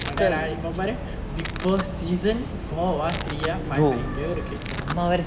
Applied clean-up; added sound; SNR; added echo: none; Domestic sounds, home sounds; 14 dB; none.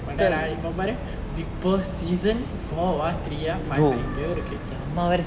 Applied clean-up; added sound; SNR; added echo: none; none; none; none.